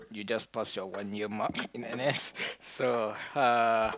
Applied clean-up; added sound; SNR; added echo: none; Clock; 20 dB; none.